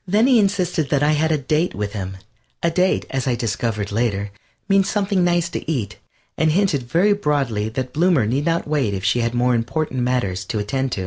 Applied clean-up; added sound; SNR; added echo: none; none; none; none.